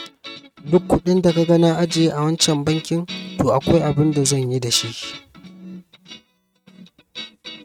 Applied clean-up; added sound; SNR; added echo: neural mask model RNNoise.